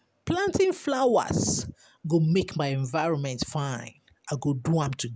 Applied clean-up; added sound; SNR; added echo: none; none; none; none.